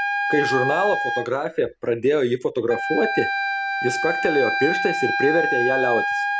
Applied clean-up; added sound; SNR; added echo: none; Wind instrument, woodwind instrument; 1 dB; none.